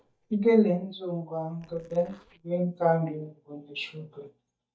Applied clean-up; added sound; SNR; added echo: neural mask model DeepFilterNet 3.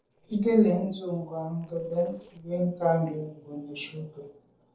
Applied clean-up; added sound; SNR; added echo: neural separator model SepFormer DNS4.